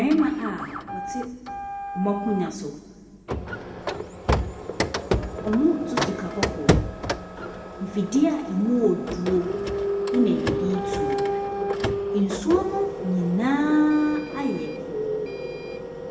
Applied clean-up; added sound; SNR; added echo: none; Printer; 3 dB; reverberation time 1.8 s.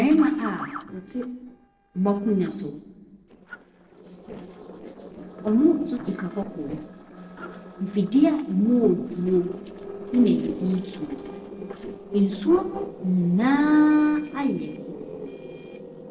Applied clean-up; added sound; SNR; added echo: neural separator model SepFormer DNS4.